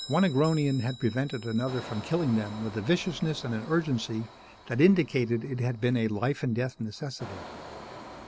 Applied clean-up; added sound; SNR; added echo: none; Bell + Engine; 17 dB; none.